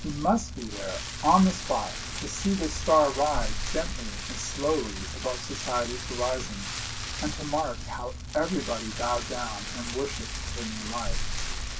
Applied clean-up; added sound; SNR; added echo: none; Rain; 4 dB; reverberation time 0.2 s.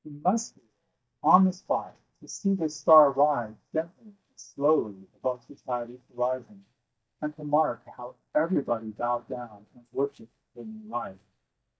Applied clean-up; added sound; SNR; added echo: neural mask model DeepFilterNet 3.